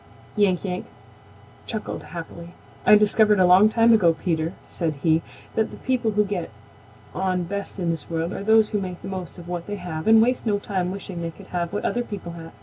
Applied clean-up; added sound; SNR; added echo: none; none; none; none.